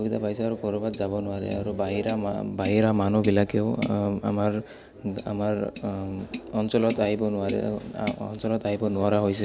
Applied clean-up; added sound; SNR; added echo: none; Tap; 15 dB; none.